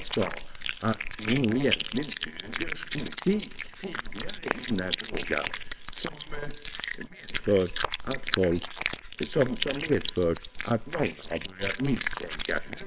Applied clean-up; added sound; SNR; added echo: neural separator model SepFormer WHAMR!.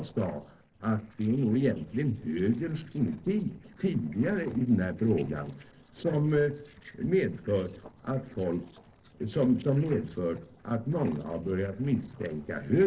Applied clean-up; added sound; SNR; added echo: neural separator model SepFormer DNS4.